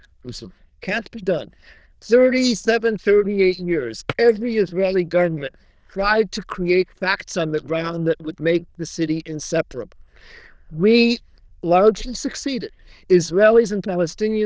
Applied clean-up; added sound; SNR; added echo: neural diffusion model UNIVERSE++.